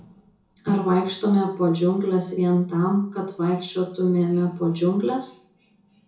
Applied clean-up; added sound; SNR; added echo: none; Snare drum; 13 dB; reverberation time 0.6 s.